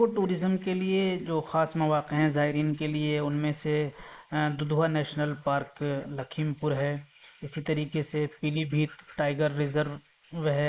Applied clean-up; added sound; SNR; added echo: neural mask model Resemble Enhance denoiser.